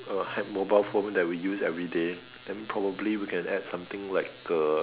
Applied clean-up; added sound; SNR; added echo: none; none; none; none.